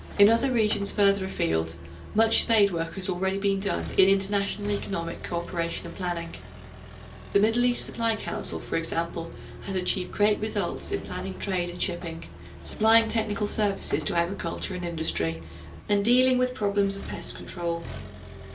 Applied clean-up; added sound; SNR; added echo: none; Accelerating, revving, vroom; 13 dB; reverberation time 0.3 s.